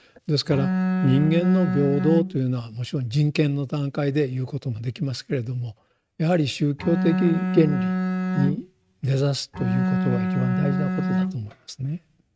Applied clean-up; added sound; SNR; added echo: neural mask model RNNoise.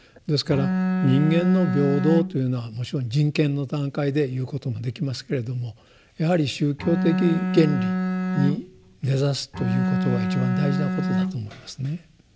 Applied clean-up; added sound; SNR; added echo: none; Bowed string instrument; 0 dB; none.